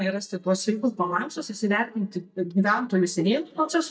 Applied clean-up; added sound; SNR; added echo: neural mask model DeepFilterNet 3.